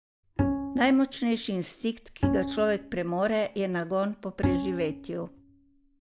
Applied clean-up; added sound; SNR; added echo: none; Bowed string instrument; 4 dB; none.